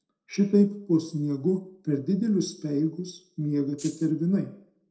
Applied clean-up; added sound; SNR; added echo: neural separator model SepFormer DNS4.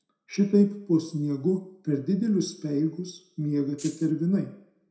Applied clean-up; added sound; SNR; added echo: none; Rattle (instrument); 17 dB; reverberation time 0.6 s.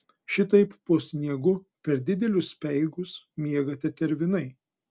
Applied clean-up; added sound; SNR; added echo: none; none; none; none.